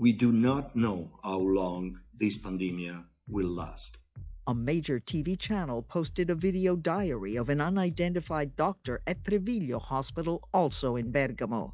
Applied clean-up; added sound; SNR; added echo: classical method log-MMSE.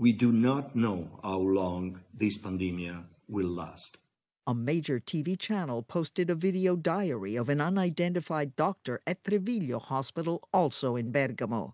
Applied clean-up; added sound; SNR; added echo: none; none; none; none.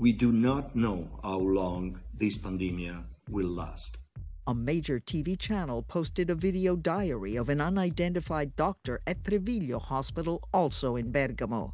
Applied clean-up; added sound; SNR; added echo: none; Bass drum; 12 dB; none.